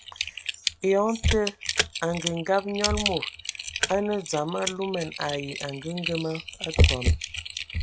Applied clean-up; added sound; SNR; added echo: none; Typing; 0 dB; none.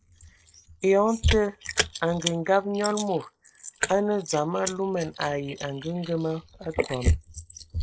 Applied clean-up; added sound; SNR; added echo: neural mask model Resemble Enhance denoiser.